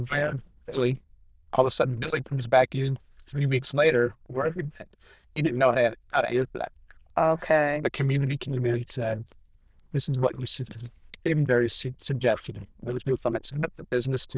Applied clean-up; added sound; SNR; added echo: neural diffusion model UNIVERSE++.